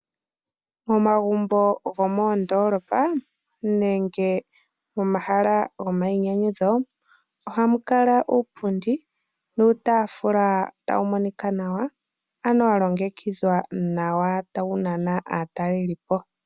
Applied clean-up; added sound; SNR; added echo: none; none; none; none.